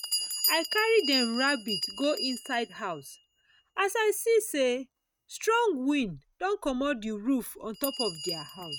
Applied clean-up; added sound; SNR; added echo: neural mask model RNNoise.